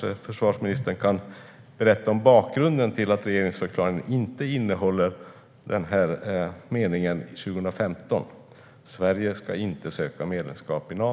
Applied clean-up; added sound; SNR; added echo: none; none; none; none.